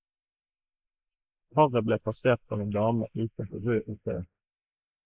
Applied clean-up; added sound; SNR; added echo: neural mask model Resemble Enhance denoiser.